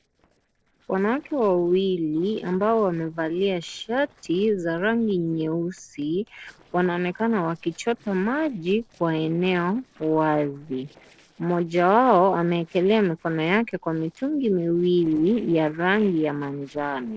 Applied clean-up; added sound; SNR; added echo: neural separator model SepFormer DNS4.